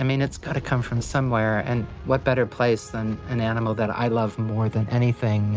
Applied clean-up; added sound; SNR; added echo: none; none; none; none.